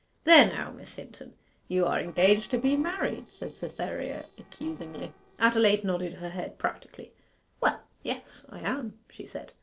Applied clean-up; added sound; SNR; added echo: neural separator model SepFormer DNS4.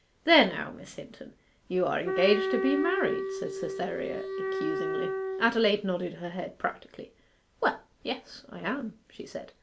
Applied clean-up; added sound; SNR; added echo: none; Wind instrument, woodwind instrument; 2 dB; none.